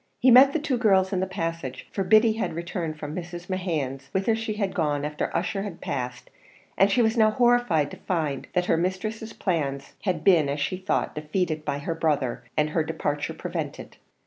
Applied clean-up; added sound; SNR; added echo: none; none; none; none.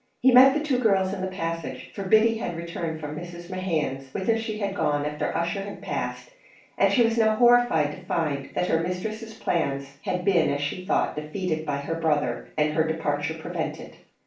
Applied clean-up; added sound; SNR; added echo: none; none; none; reverberation time 0.4 s.